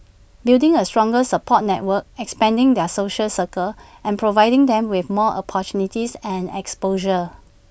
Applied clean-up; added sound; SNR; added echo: none; none; none; none.